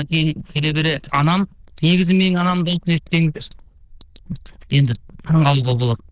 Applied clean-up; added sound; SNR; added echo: neural diffusion model UNIVERSE++.